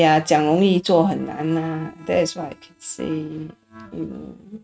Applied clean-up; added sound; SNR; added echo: neural mask model RNNoise.